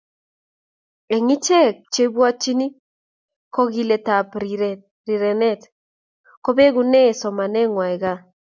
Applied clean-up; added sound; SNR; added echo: none; none; none; none.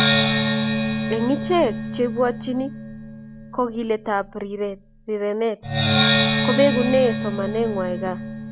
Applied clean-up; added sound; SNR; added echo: none; Percussion; -3 dB; none.